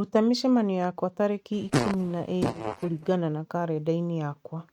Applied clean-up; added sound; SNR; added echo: neural mask model RNNoise.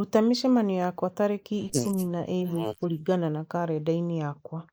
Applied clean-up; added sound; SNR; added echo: neural mask model Resemble Enhance denoiser.